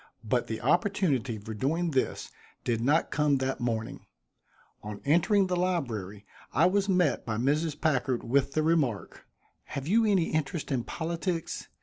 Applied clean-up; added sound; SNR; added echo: none; none; none; none.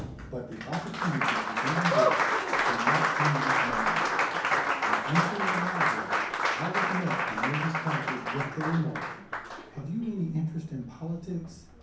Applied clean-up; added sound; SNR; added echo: none; Applause; -5 dB; reverberation time 0.6 s.